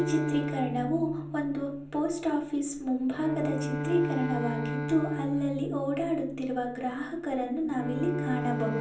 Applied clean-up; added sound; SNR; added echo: none; Bowed string instrument; 5 dB; reverberation time 0.6 s.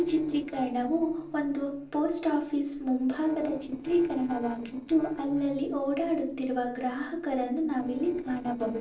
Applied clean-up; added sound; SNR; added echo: neural separator model SepFormer DNS4.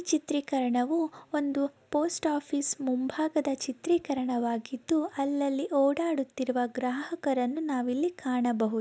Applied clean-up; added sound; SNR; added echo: none; none; none; none.